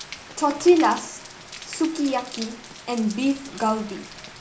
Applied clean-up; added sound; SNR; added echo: none; Rain; 15 dB; reverberation time 0.4 s.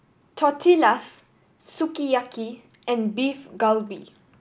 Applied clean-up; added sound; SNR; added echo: none; none; none; none.